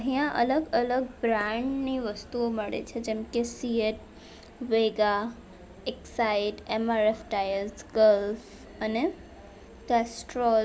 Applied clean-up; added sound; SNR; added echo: none; none; none; none.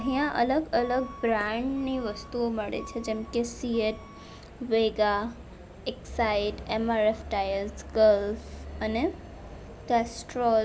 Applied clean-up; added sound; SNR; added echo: none; Alarm / Truck; 16 dB; none.